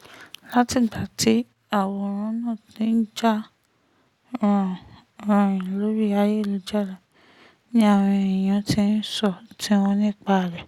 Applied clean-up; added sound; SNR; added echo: none; none; none; none.